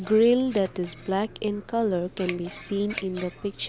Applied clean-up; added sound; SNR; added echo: none; Scissors; 17 dB; none.